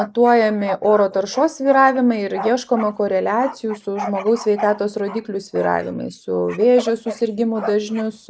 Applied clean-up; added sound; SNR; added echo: neural mask model Resemble Enhance denoiser.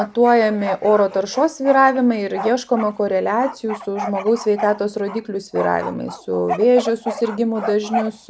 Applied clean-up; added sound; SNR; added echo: none; Bark; 12 dB; none.